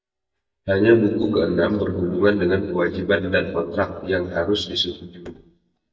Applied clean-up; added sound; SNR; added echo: neural mask model DeepFilterNet 3.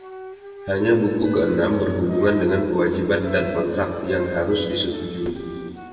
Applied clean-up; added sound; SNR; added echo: none; Wind instrument, woodwind instrument; 13 dB; reverberation time 2.4 s.